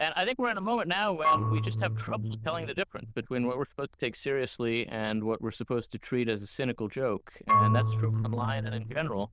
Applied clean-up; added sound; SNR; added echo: neural diffusion model UNIVERSE++.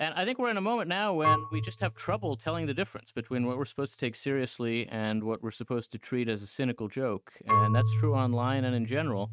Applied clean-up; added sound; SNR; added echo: neural mask model RNNoise.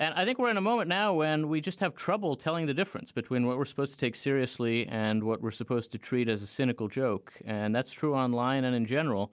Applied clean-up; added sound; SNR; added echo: none; none; none; none.